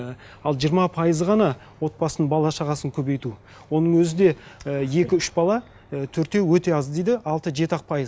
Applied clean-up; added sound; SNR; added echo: none; none; none; none.